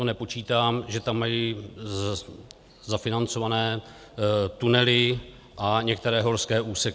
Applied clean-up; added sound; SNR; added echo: none; none; none; none.